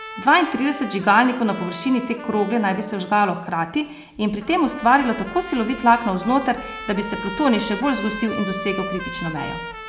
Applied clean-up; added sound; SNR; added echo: none; Trumpet; 13 dB; none.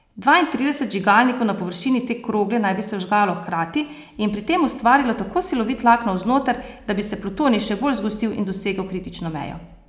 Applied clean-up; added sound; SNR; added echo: none; none; none; none.